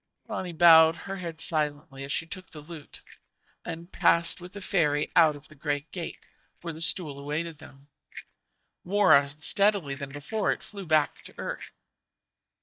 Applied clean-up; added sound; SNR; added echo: neural mask model DeepFilterNet 3.